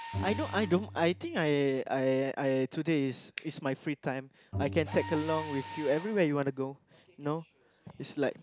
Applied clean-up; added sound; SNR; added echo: none; Bowed string instrument + Mechanisms; 11 dB; none.